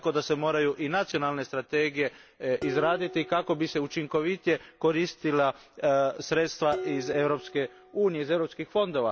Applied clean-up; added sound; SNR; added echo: none; Dishes, pots, and pans; 16 dB; none.